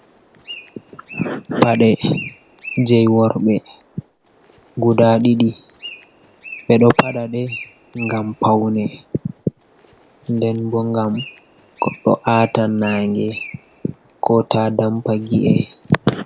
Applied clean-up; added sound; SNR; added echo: none; Bird; 19 dB; none.